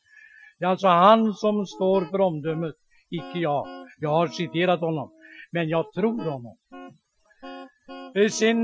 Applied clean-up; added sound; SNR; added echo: classical method Wiener filter.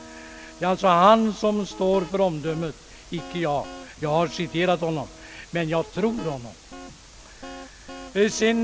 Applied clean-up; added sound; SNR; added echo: none; Guitar; 19 dB; none.